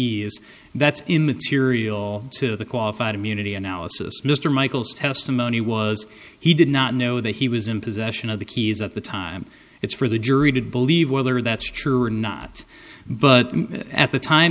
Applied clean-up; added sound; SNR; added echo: none; none; none; none.